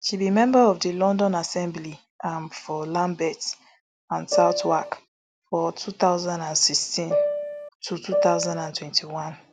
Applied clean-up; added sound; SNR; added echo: none; Piano; 0 dB; none.